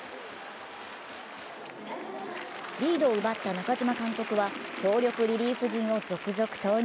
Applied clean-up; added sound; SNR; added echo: none; none; none; none.